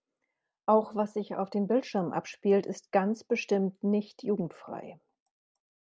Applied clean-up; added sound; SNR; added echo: none; none; none; none.